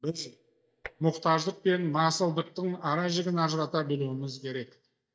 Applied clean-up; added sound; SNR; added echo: neural mask model DeepFilterNet 3.